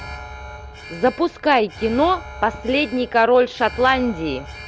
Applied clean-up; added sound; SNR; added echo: none; Alarm; 15 dB; none.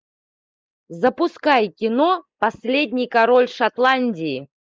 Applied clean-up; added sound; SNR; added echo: neural mask model Resemble Enhance denoiser.